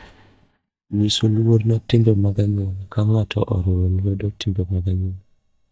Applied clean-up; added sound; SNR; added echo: neural mask model DeepFilterNet 3.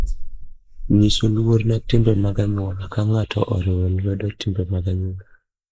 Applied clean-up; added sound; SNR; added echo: neural mask model Resemble Enhance denoiser.